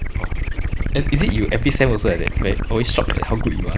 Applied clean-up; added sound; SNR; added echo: none; Gurgling / Liquid; -1 dB; none.